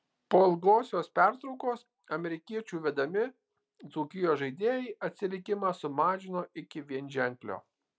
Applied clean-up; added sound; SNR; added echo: none; none; none; none.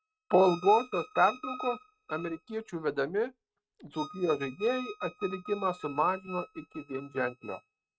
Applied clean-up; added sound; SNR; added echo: neural mask model RNNoise.